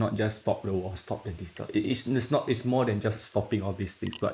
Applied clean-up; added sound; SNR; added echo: neural mask model Resemble Enhance denoiser.